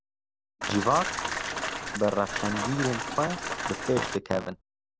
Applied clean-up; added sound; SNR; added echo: none; Rain + Fart; 2 dB; none.